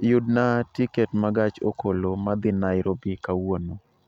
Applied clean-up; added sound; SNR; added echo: none; none; none; none.